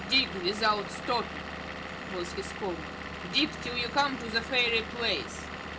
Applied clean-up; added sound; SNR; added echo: none; Engine / Vehicle; 7 dB; reverberation time 0.2 s.